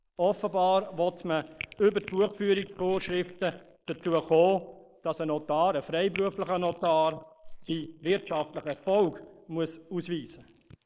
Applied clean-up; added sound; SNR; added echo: neural mask model Resemble Enhance denoiser.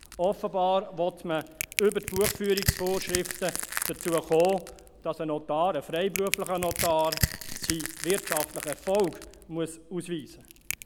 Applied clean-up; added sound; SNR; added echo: none; Crushing; 6 dB; none.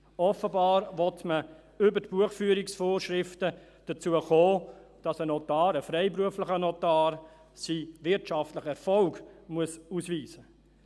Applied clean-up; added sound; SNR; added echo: none; none; none; none.